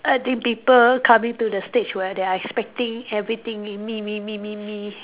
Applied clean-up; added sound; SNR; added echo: none; none; none; none.